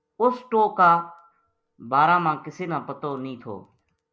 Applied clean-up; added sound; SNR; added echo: none; none; none; none.